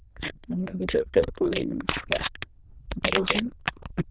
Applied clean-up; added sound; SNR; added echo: neural diffusion model UNIVERSE++.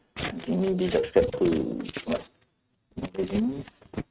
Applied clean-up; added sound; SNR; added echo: neural mask model RNNoise.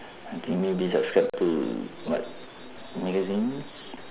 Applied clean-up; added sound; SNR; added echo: none; none; none; none.